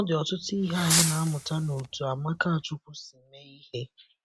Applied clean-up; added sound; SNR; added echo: none; Fireworks; 0 dB; none.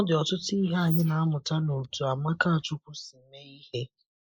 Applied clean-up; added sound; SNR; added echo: neural mask model Resemble Enhance denoiser.